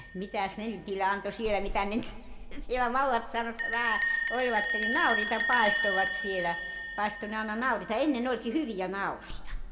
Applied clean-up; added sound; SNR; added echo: none; Bell; -2 dB; reverberation time 1.5 s.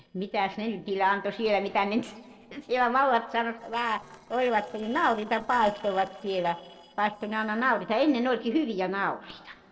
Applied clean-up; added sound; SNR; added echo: neural separator model SepFormer DNS4.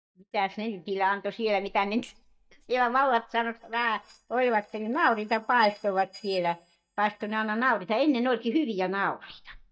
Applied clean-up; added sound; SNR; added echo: neural mask model DeepFilterNet 3.